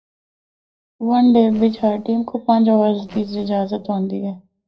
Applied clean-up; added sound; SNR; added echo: neural separator model SepFormer DNS4.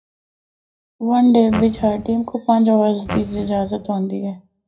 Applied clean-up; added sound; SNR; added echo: none; Fart; 11 dB; reverberation time 0.4 s.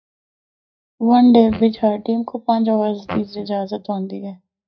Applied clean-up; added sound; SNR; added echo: neural mask model DeepFilterNet 3.